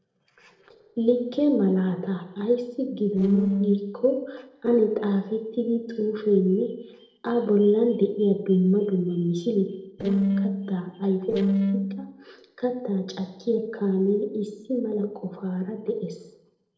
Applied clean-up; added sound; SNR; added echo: neural separator model SepFormer DNS4.